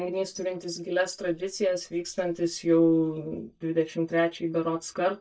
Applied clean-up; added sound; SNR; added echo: neural mask model DeepFilterNet 3.